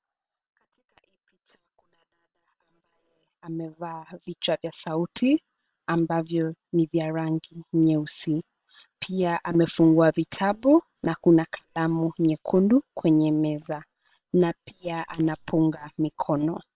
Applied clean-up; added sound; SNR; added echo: neural separator model SepFormer WHAM!.